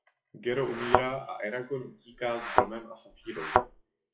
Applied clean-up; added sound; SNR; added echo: classical method WPE with log-MMSE.